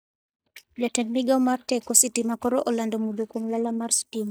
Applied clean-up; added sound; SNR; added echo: neural mask model DeepFilterNet 3.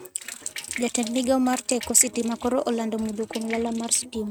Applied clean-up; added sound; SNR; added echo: neural mask model RNNoise.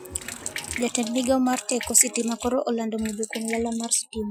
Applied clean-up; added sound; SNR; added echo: classical method Wiener filter.